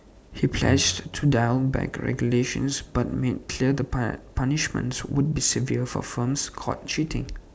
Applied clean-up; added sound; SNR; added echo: none; Bowed string instrument; 13 dB; none.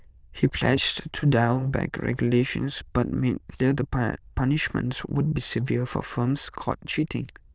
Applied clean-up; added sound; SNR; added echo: neural diffusion model UNIVERSE++.